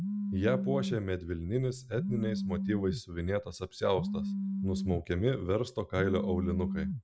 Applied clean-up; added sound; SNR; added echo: none; Telephone; 3 dB; none.